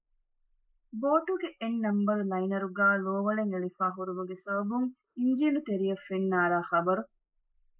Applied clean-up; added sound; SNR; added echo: neural mask model Resemble Enhance denoiser.